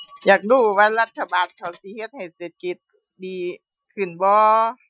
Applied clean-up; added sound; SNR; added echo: classical method Wiener filter.